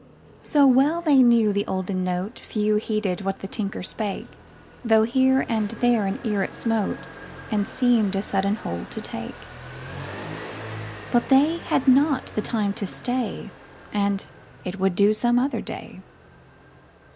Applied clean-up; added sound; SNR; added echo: none; Motorcycle; 17 dB; none.